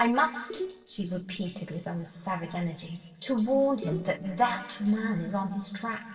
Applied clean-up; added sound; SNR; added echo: neural separator model SepFormer DNS4.